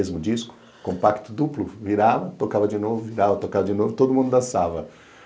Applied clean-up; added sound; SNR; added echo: none; none; none; none.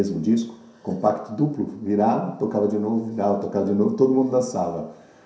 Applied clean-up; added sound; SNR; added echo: none; none; none; reverberation time 0.7 s.